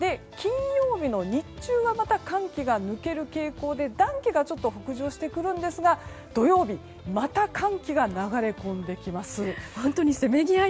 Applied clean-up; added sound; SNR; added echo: none; none; none; none.